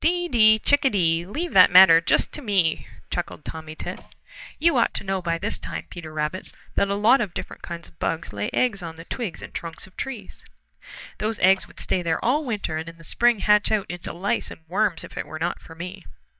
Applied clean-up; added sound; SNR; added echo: neural mask model DeepFilterNet 3.